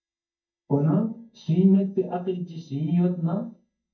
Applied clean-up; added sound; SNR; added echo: neural mask model DeepFilterNet 3.